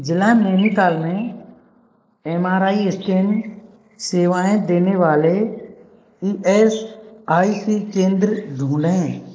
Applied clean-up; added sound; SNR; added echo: neural mask model Resemble Enhance denoiser.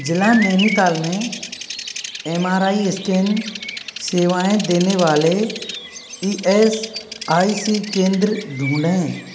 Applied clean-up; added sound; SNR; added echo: none; Bird vocalization, bird call, bird song; 11 dB; none.